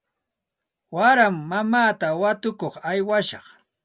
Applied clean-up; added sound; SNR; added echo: none; none; none; none.